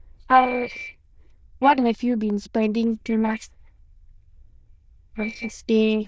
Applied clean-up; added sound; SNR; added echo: neural diffusion model UNIVERSE++.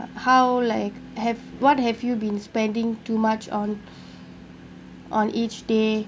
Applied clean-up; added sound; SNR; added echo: none; none; none; none.